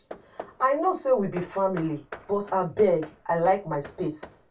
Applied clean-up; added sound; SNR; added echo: none; Hammer / Wood; 19 dB; reverberation time 0.2 s.